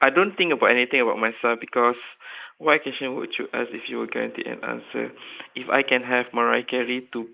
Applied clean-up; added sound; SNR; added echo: neural mask model Resemble Enhance denoiser.